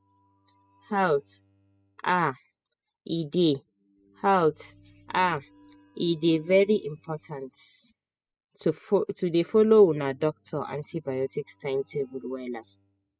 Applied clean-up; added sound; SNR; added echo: classical method spectral subtraction.